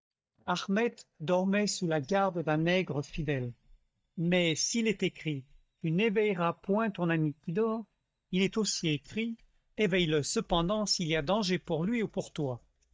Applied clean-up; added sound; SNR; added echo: neural mask model DeepFilterNet 3.